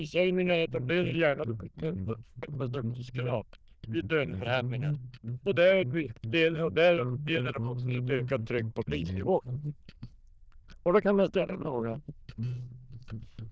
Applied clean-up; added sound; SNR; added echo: neural diffusion model UNIVERSE++.